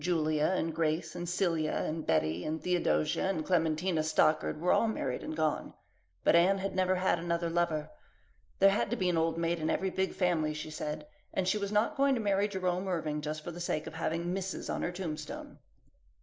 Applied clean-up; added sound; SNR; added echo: neural mask model Resemble Enhance denoiser.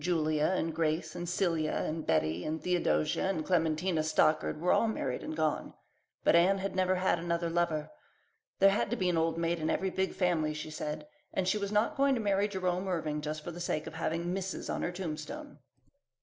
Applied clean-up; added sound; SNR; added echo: none; none; none; none.